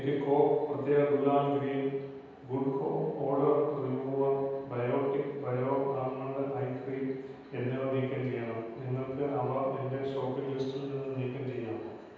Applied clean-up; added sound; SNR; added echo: none; none; none; reverberation time 1.2 s.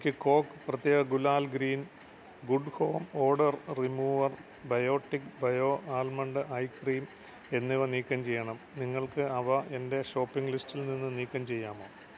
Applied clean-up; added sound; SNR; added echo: none; none; none; none.